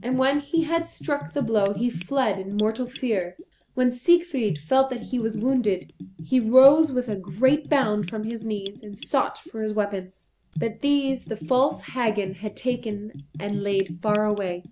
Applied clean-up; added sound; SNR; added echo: none; Bathtub (filling or washing) / Gurgling; 15 dB; none.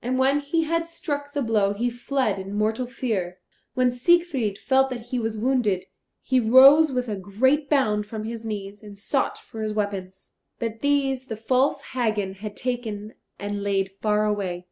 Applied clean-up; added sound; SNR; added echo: none; none; none; none.